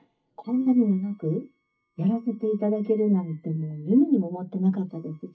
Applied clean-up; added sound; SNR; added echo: neural mask model DeepFilterNet 3.